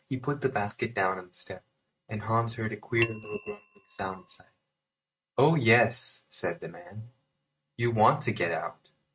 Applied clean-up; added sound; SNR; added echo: neural mask model RNNoise.